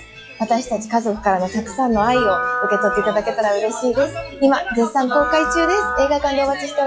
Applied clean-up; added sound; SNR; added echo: classical method log-MMSE.